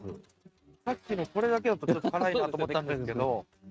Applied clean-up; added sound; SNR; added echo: neural mask model RNNoise.